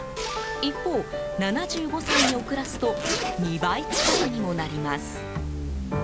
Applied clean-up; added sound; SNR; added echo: none; Zipper (clothing); 3 dB; none.